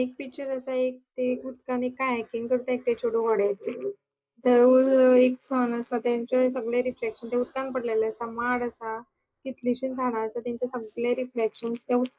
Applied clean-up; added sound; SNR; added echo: neural mask model Resemble Enhance denoiser.